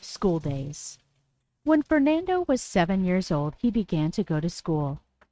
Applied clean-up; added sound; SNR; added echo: neural mask model RNNoise.